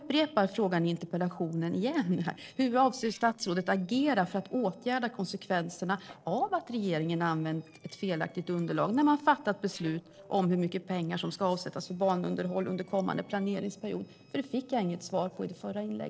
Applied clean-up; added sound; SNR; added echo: neural separator model SepFormer DNS4.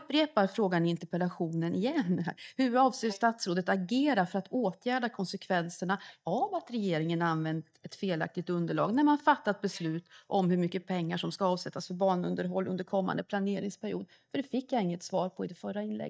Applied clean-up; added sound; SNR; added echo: neural mask model DeepFilterNet 3.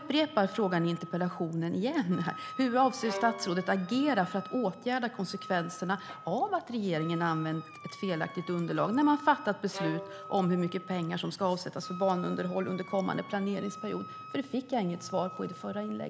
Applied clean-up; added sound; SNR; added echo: none; Bowed string instrument + Wind instrument, woodwind instrument; 14 dB; none.